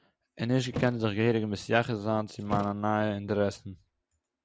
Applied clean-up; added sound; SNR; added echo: none; Thump, thud; 13 dB; none.